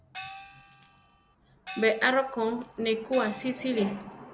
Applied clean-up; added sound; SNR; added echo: none; Chime + Gong; 14 dB; none.